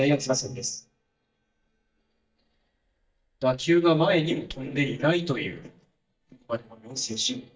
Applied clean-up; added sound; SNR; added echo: neural mask model DeepFilterNet 3.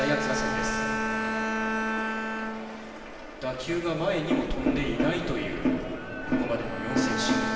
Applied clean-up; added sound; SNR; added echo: none; Bowed string instrument; 4 dB; reverberation time 2.7 s.